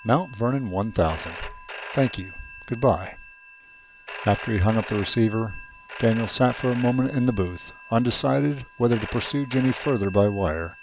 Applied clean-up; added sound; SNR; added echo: none; Telephone; 15 dB; none.